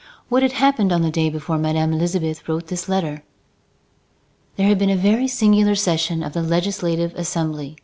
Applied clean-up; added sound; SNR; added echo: none; none; none; none.